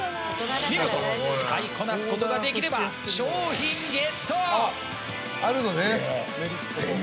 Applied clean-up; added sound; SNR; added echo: none; none; none; none.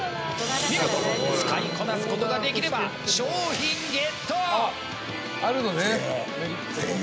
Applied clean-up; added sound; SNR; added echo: none; Growling; 10 dB; none.